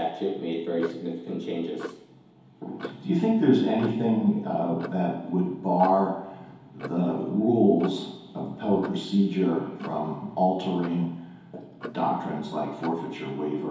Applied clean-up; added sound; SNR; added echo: none; Clock; 19 dB; reverberation time 2.2 s.